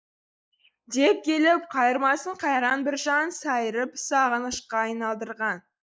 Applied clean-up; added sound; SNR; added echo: neural mask model Resemble Enhance denoiser.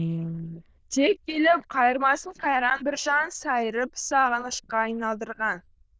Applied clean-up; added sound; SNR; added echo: neural diffusion model UNIVERSE++.